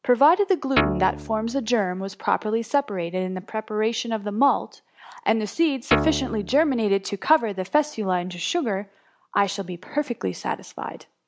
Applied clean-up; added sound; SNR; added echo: none; Guitar; 3 dB; none.